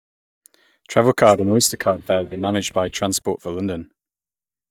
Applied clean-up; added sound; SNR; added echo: neural mask model DeepFilterNet 3.